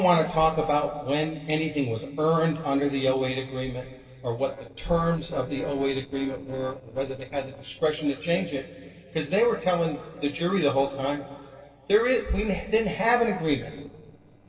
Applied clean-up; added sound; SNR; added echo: neural separator model SepFormer DNS4.